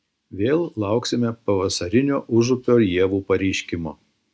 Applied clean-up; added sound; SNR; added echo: none; none; none; none.